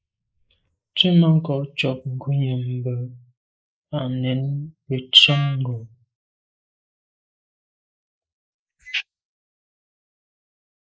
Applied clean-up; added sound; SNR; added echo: neural mask model Resemble Enhance denoiser.